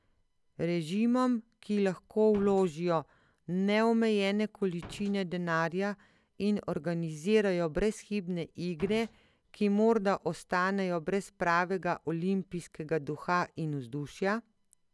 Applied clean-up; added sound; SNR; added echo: none; Slam; 17 dB; none.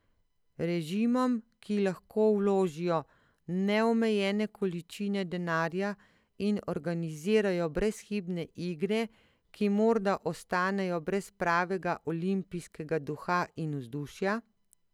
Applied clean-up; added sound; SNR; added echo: none; none; none; none.